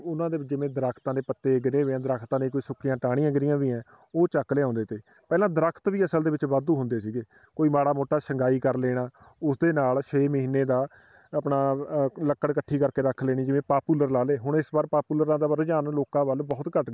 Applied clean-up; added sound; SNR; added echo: none; none; none; none.